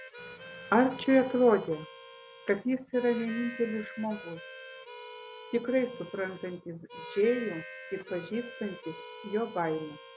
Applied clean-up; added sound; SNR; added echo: none; Harmonica; 14 dB; none.